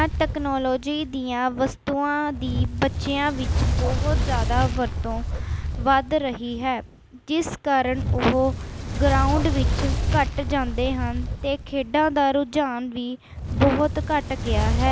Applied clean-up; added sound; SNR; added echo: none; Fire; 2 dB; none.